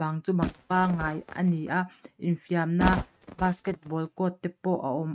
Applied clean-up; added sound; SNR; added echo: neural mask model RNNoise.